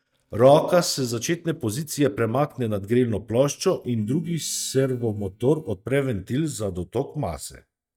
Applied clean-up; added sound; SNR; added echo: neural mask model DeepFilterNet 3.